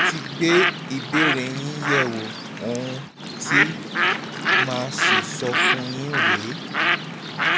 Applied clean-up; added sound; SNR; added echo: none; Bird; -5 dB; none.